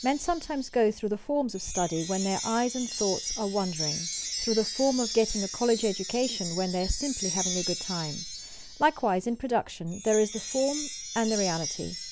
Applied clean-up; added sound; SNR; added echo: none; Wind chime; 7 dB; none.